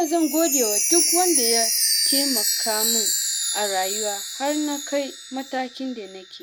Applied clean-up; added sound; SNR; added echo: none; Chime; -2 dB; none.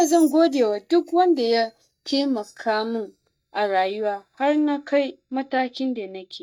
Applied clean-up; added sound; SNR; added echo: neural mask model DeepFilterNet 3.